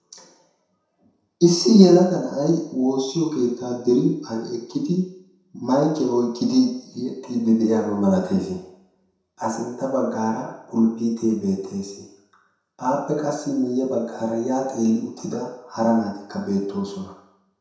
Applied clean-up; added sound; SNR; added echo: none; none; none; reverberation time 0.7 s.